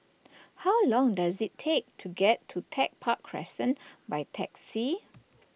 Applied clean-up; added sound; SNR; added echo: none; none; none; none.